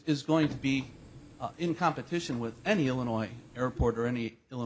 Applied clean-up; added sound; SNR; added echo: none; Printer; 18 dB; none.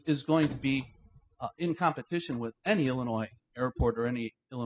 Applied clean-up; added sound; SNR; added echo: classical method spectral subtraction.